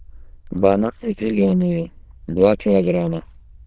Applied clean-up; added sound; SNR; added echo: neural diffusion model UNIVERSE++.